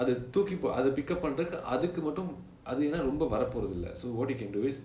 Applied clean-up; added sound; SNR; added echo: none; none; none; none.